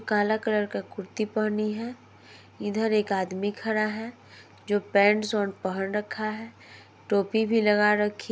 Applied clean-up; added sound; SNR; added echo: none; none; none; none.